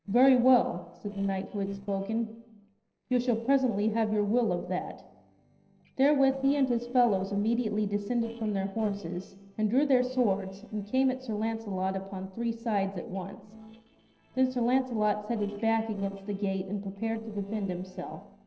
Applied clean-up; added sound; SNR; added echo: neural separator model SepFormer DNS4.